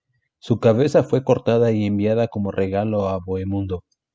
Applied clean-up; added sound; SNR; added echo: none; none; none; none.